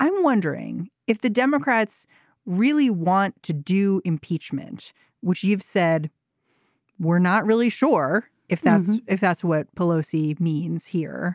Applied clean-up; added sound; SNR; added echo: none; none; none; none.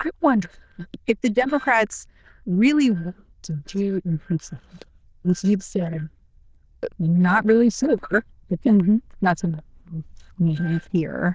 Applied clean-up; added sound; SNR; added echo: neural diffusion model UNIVERSE++.